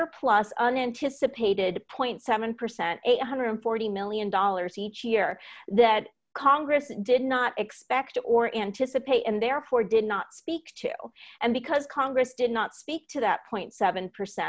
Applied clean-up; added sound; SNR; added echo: none; none; none; none.